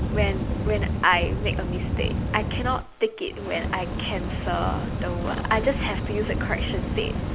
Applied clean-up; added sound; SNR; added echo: none; Fire; -1 dB; none.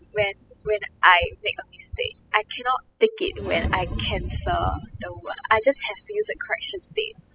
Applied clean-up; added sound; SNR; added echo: classical method spectral subtraction.